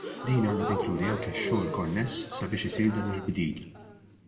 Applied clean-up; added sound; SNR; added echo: none; Crowd / Gasp; 6 dB; reverberation time 1.7 s.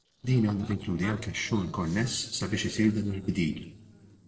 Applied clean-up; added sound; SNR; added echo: neural separator model SepFormer DNS4.